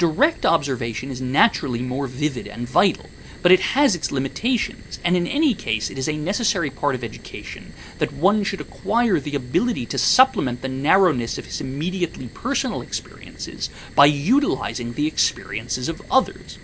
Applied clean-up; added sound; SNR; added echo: none; Fire; 18 dB; none.